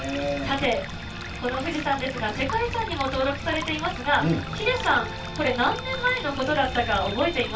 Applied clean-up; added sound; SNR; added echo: none; Stream; 11 dB; reverberation time 0.2 s.